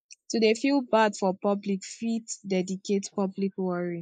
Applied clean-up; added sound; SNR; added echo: neural mask model Resemble Enhance denoiser.